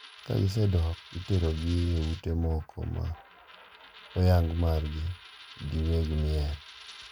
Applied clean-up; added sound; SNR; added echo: none; Coin (dropping); 20 dB; none.